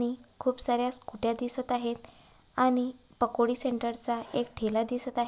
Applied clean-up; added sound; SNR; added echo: none; none; none; none.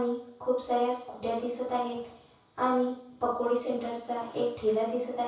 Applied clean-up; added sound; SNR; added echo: none; none; none; reverberation time 0.6 s.